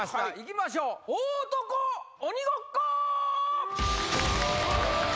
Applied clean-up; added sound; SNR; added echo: none; none; none; none.